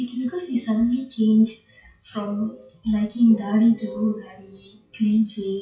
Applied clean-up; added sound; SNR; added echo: classical method WPE with log-MMSE.